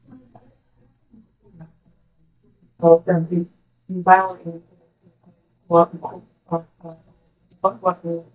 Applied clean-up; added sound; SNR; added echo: neural mask model DeepFilterNet 3.